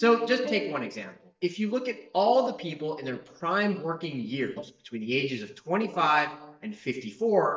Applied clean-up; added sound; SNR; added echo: neural mask model DeepFilterNet 3.